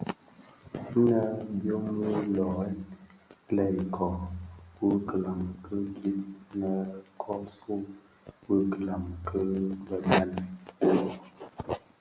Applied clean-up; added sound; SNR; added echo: none; none; none; none.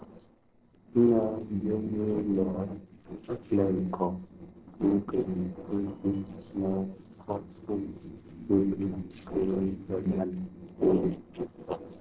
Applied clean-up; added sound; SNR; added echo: neural separator model SepFormer DNS4.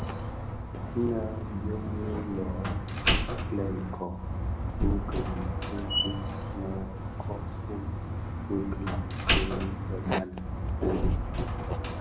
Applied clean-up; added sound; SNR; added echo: none; Slam; -4 dB; none.